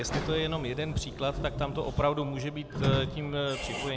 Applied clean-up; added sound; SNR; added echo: none; Squeak / Sliding door; 4 dB; none.